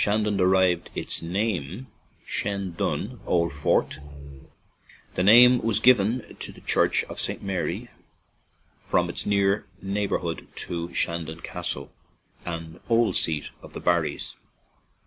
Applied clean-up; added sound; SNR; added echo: none; Growling; 13 dB; none.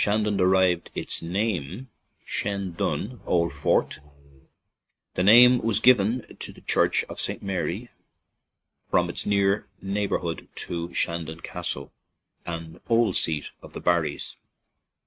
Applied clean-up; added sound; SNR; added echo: neural mask model RNNoise.